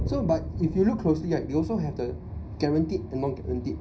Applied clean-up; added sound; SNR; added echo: none; Boom; 12 dB; reverberation time 0.4 s.